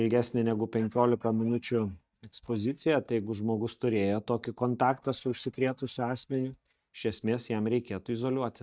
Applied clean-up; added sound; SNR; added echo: neural mask model DeepFilterNet 3.